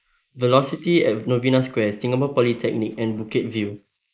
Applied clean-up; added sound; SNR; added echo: neural mask model Resemble Enhance denoiser.